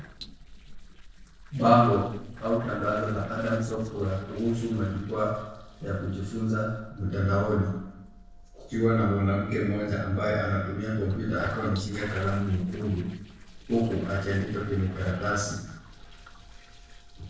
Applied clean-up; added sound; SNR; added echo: neural separator model SepFormer DNS4.